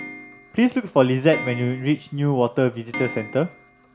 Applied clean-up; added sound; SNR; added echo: none; Clock; 14 dB; none.